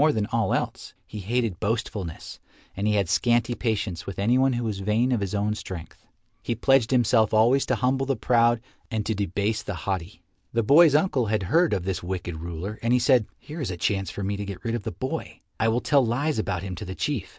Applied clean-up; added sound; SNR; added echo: none; none; none; none.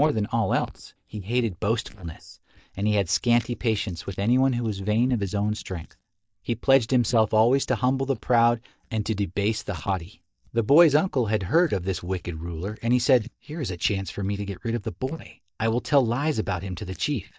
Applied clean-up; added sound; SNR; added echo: neural mask model DeepFilterNet 3.